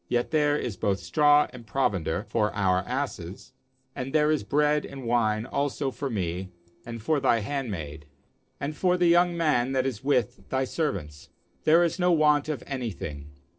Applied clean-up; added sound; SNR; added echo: neural separator model SepFormer DNS4.